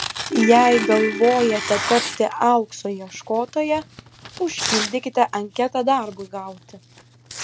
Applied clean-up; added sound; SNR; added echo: none; Tearing + Ringtone / Keyboard (musical); 8 dB; none.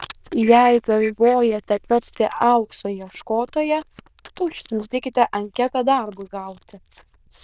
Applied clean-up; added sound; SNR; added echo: neural diffusion model UNIVERSE++.